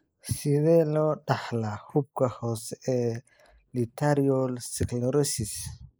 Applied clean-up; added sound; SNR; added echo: neural mask model Resemble Enhance denoiser.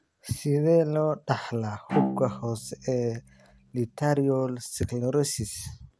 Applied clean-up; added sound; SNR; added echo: none; Bowed string instrument; 8 dB; none.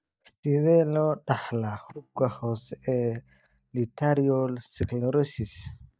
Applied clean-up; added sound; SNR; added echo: neural mask model DeepFilterNet 3.